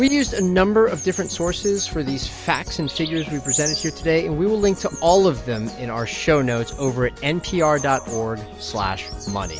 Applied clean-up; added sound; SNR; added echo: none; Bird vocalization, bird call, bird song; 13 dB; none.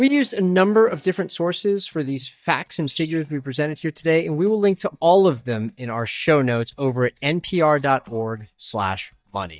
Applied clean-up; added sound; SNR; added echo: neural mask model DeepFilterNet 3.